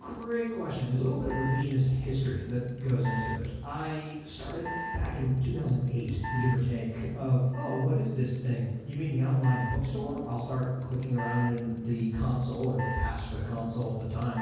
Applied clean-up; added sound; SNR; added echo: none; Alarm; 11 dB; reverberation time 1.3 s.